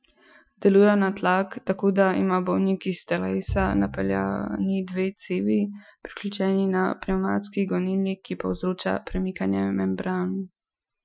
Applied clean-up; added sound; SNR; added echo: classical method Wiener filter.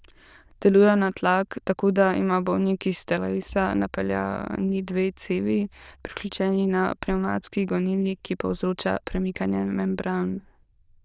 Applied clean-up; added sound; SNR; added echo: neural diffusion model UNIVERSE++.